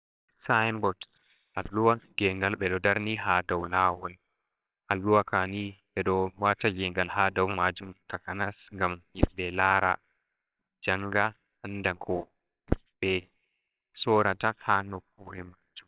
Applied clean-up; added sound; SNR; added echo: neural separator model SepFormer WHAMR!.